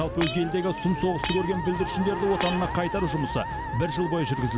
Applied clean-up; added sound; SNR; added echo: none; Shatter + Musical instrument; 6 dB; none.